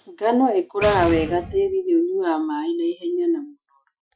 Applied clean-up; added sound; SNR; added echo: classical method Wiener filter.